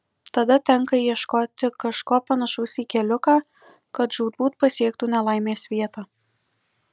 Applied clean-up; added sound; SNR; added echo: none; none; none; none.